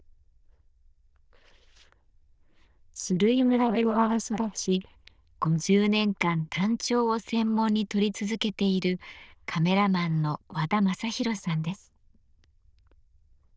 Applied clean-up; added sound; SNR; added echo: neural diffusion model UNIVERSE++.